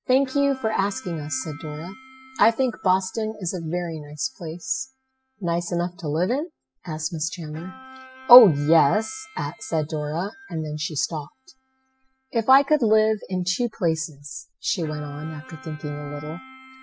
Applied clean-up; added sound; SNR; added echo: classical method spectral subtraction.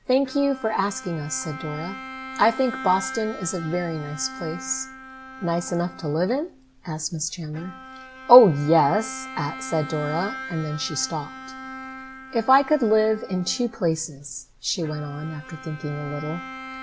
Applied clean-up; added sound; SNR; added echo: none; Bowed string instrument; 14 dB; none.